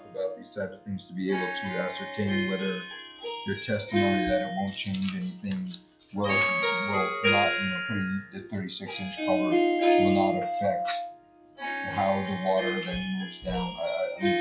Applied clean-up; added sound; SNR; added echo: classical method log-MMSE.